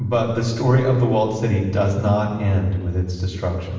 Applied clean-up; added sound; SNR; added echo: none; none; none; reverberation time 1.1 s.